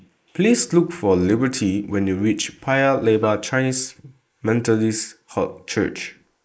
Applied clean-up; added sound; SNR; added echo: neural mask model Resemble Enhance denoiser.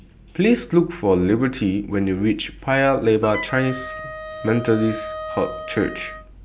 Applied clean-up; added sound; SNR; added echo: none; Wind instrument, woodwind instrument; 11 dB; none.